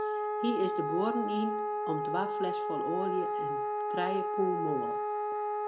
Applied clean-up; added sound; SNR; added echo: none; Wind instrument, woodwind instrument; -2 dB; none.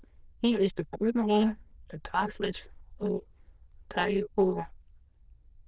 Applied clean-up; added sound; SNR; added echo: neural diffusion model UNIVERSE++.